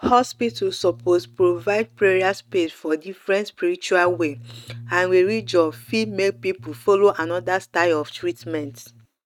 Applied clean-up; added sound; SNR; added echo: neural mask model RNNoise.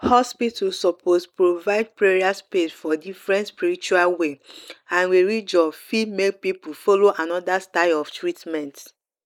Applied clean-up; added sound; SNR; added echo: neural mask model Resemble Enhance denoiser.